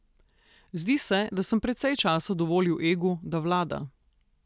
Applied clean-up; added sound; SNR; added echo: none; none; none; none.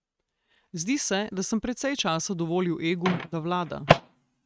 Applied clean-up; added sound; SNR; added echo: neural mask model RNNoise.